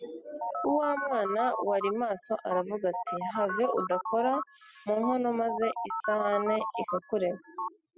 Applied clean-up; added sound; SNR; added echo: classical method spectral subtraction.